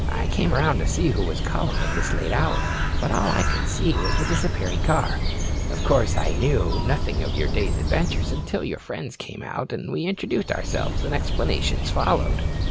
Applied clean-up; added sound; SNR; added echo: none; Bird; -3 dB; none.